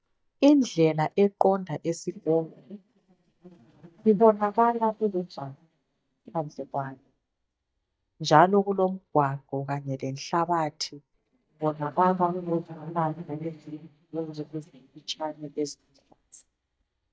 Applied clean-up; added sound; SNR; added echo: neural mask model DeepFilterNet 3.